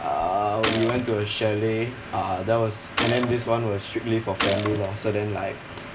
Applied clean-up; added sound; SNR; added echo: none; Gunshot, gunfire; 5 dB; none.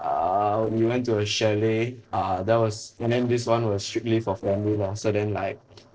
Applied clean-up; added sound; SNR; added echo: neural separator model SepFormer DNS4.